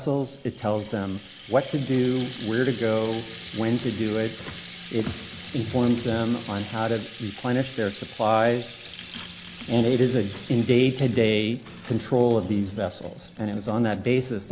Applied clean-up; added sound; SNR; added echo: none; Rattle (instrument); 18 dB; none.